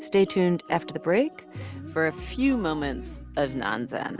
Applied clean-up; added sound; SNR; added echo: none; none; none; none.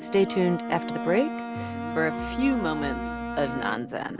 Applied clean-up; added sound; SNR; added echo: none; Bowed string instrument; 6 dB; none.